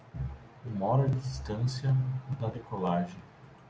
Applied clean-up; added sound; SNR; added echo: none; none; none; none.